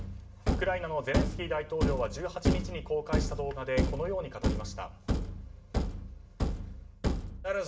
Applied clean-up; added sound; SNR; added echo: none; Thump, thud; -3 dB; reverberation time 0.6 s.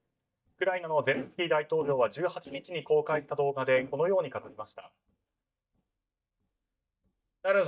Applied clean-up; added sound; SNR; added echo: neural mask model DeepFilterNet 3.